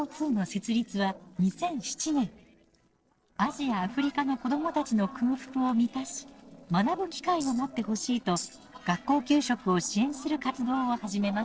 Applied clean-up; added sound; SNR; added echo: neural separator model SepFormer DNS4.